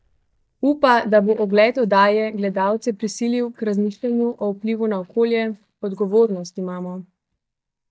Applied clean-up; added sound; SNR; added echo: neural mask model DeepFilterNet 3.